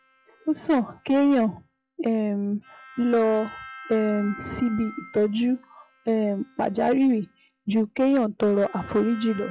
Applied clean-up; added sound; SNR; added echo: classical method log-MMSE.